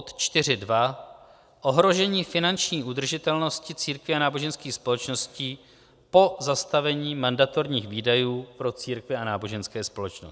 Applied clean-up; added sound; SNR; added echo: none; none; none; none.